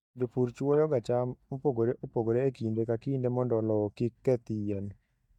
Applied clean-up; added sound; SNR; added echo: neural mask model DeepFilterNet 3.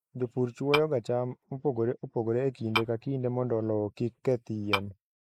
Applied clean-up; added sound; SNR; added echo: neural mask model Resemble Enhance denoiser.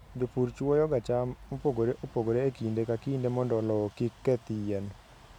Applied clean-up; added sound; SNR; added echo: none; none; none; none.